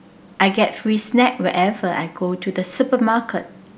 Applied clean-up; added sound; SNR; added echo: none; none; none; none.